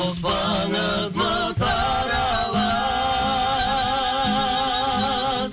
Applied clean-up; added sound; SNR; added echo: none; none; none; none.